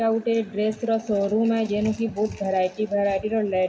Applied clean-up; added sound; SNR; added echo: none; none; none; reverberation time 1.4 s.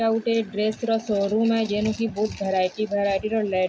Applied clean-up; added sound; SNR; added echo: none; none; none; none.